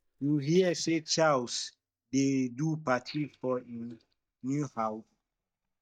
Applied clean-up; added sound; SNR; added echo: neural mask model DeepFilterNet 3.